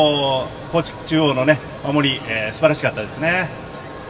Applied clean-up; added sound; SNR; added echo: none; none; none; reverberation time 1.6 s.